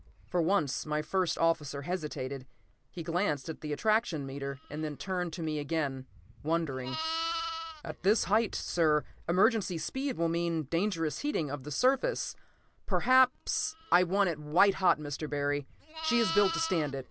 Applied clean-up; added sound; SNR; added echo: none; Livestock, farm animals, working animals; 14 dB; none.